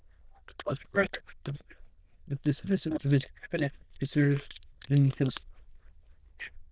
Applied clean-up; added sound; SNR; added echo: neural diffusion model UNIVERSE++.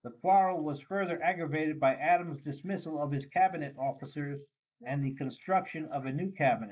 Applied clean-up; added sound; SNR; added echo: neural mask model Resemble Enhance denoiser.